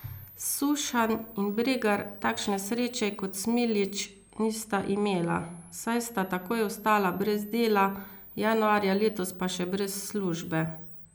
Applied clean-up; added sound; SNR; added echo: none; Camera; 19 dB; none.